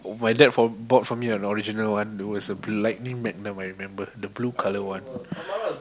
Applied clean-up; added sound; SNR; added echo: none; none; none; none.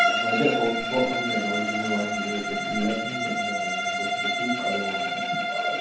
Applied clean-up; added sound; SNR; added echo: none; Bowed string instrument; -3 dB; reverberation time 0.9 s.